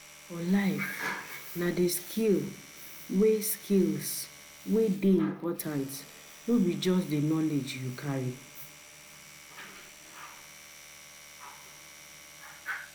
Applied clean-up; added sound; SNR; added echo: none; Domestic sounds, home sounds; 19 dB; none.